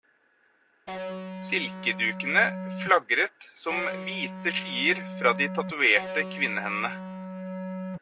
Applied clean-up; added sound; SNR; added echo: none; Electric guitar; 7 dB; none.